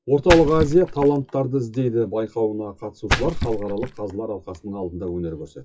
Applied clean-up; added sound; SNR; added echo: classical method WPE with log-MMSE.